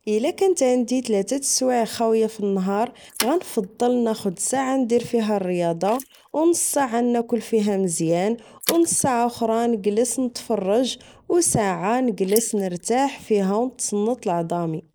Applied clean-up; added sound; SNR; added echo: neural mask model Resemble Enhance denoiser.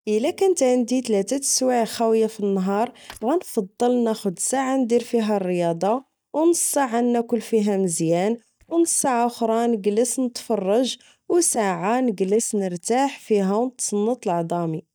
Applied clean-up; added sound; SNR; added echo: neural mask model DeepFilterNet 3.